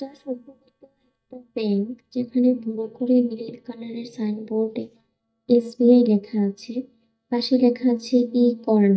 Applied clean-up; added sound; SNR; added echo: neural mask model DeepFilterNet 3.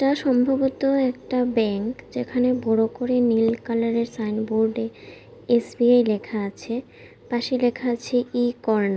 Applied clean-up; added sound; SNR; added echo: none; none; none; none.